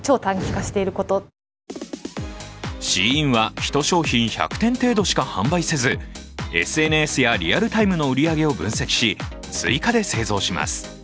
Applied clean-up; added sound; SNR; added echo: none; none; none; none.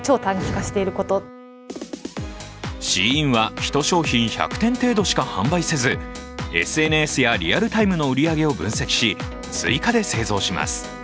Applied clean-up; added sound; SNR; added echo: none; Wind instrument, woodwind instrument; 17 dB; none.